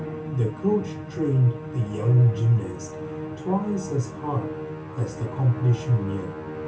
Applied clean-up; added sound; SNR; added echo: none; Musical instrument; 10 dB; reverberation time 0.2 s.